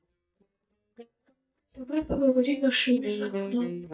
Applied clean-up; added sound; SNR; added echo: neural mask model DeepFilterNet 3.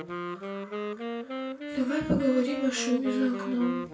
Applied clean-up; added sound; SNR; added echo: none; Wind instrument, woodwind instrument; 6 dB; reverberation time 0.3 s.